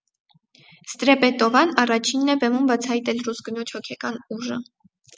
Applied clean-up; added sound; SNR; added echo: none; none; none; none.